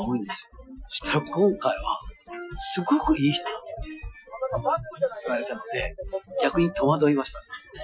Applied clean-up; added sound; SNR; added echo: classical method Wiener filter.